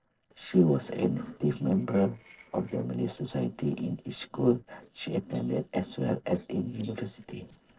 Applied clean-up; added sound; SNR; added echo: neural separator model SepFormer DNS4.